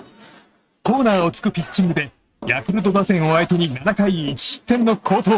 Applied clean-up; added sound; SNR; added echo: neural mask model RNNoise.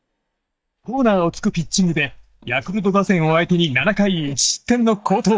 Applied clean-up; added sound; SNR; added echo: neural mask model DeepFilterNet 3.